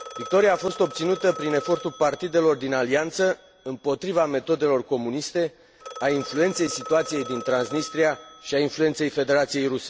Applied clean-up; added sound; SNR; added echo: none; Telephone; 16 dB; none.